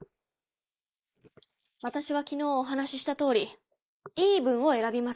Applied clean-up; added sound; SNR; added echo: neural mask model Resemble Enhance denoiser.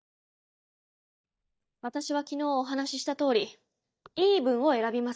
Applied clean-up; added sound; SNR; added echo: neural mask model DeepFilterNet 3.